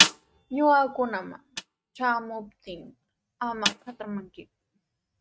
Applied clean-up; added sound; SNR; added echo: neural mask model RNNoise.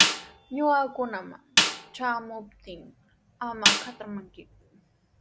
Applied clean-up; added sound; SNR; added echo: none; Snare drum; -4 dB; none.